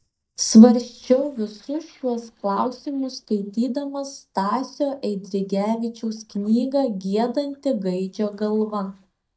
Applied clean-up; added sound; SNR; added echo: neural mask model DeepFilterNet 3.